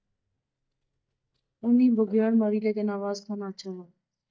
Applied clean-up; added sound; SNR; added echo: neural mask model DeepFilterNet 3.